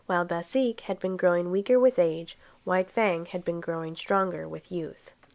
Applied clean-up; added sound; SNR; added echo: none; none; none; none.